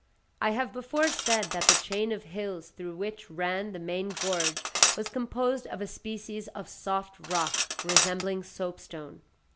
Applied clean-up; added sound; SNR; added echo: none; Cutlery, silverware; 0 dB; none.